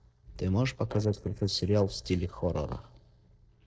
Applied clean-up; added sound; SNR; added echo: neural separator model SepFormer DNS4.